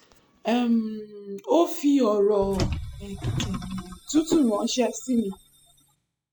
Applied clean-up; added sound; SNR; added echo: classical method spectral subtraction.